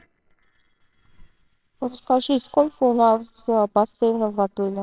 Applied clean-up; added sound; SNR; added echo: neural separator model SepFormer WHAMR!.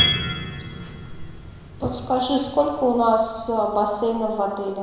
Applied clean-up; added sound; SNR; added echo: none; Piano; 6 dB; reverberation time 1.0 s.